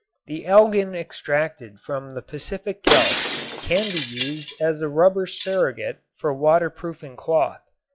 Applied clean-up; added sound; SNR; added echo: classical method log-MMSE.